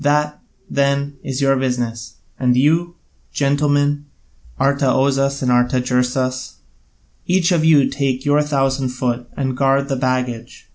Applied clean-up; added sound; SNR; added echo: none; none; none; none.